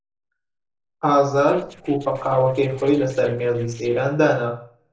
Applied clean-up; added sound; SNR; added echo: neural separator model SepFormer DNS4.